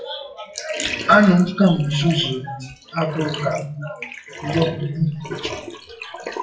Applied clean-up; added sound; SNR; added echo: classical method WPE with log-MMSE.